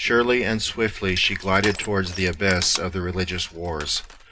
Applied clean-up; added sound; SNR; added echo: none; Crushing; 13 dB; reverberation time 0.3 s.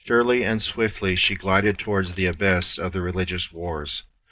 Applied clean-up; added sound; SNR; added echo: neural mask model DeepFilterNet 3.